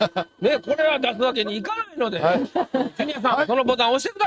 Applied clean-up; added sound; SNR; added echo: neural mask model RNNoise.